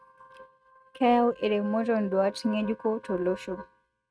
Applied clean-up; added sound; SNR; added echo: neural mask model RNNoise.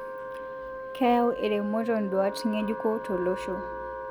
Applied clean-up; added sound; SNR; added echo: none; Wind instrument, woodwind instrument; 8 dB; none.